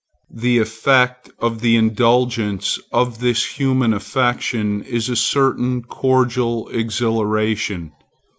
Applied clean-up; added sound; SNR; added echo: none; none; none; none.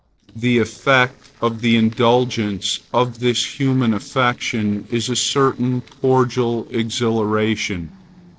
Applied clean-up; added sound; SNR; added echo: neural separator model SepFormer DNS4.